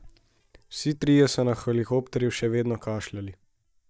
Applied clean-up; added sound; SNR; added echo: neural mask model DeepFilterNet 3.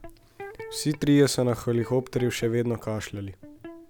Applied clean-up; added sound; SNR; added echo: none; Electric guitar; 18 dB; none.